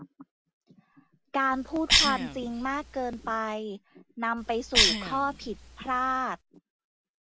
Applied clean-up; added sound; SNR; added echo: none; Cough; -1 dB; none.